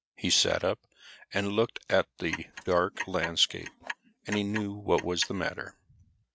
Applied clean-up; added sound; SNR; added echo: neural mask model RNNoise.